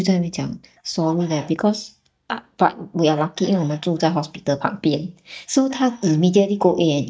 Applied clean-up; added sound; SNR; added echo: neural mask model DeepFilterNet 3.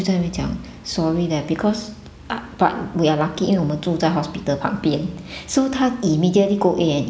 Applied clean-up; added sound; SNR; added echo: none; none; none; none.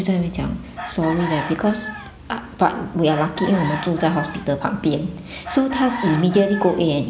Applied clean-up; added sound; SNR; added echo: none; Chicken, rooster; 12 dB; none.